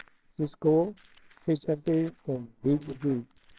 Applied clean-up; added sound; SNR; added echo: neural separator model SepFormer WHAMR!.